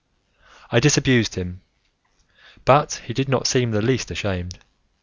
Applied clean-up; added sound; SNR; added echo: none; none; none; none.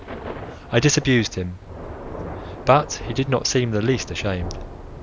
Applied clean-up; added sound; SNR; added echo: none; Thunder / Rain; 12 dB; none.